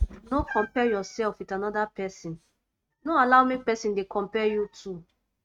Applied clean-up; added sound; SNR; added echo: neural mask model RNNoise.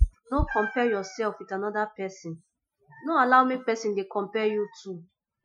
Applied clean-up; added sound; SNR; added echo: classical method Wiener filter.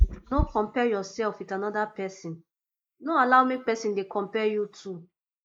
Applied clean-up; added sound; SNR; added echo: neural mask model Resemble Enhance denoiser.